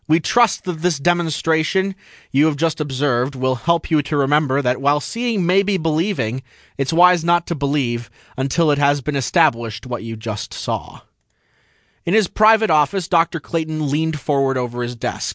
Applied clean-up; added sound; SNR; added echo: none; none; none; none.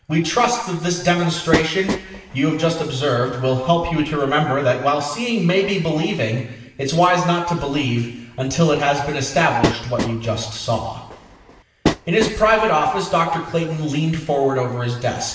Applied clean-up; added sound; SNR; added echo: none; Train; 7 dB; reverberation time 1.0 s.